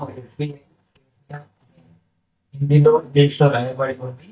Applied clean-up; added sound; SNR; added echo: neural mask model DeepFilterNet 3.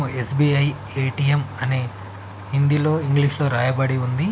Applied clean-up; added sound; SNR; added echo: none; none; none; none.